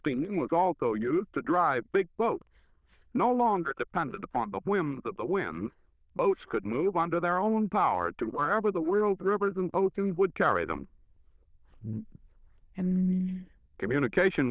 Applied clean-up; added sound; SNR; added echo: neural diffusion model UNIVERSE++.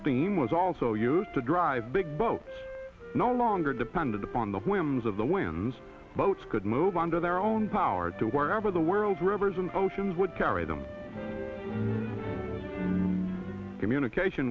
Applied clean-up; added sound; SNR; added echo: none; Wind instrument, woodwind instrument; 17 dB; none.